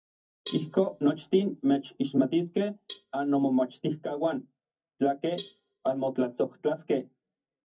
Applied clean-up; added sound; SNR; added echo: neural mask model DeepFilterNet 3.